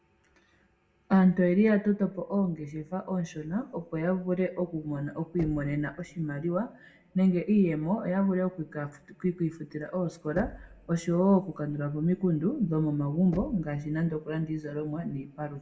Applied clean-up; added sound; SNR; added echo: none; Knock; 18 dB; reverberation time 0.5 s.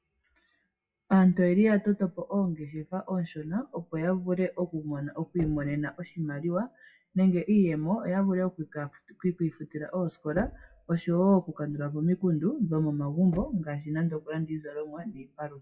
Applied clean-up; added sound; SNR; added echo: classical method WPE with log-MMSE.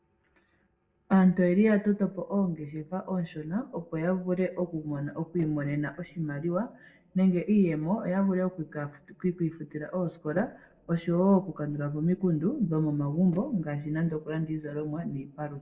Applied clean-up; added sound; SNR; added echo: neural separator model SepFormer DNS4.